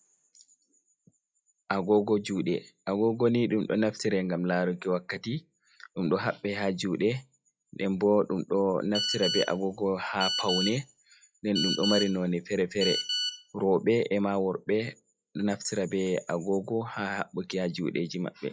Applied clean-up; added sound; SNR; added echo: classical method log-MMSE.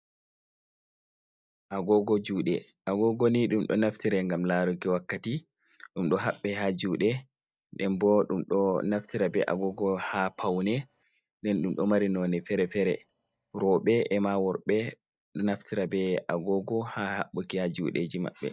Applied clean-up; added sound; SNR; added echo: neural mask model DeepFilterNet 3.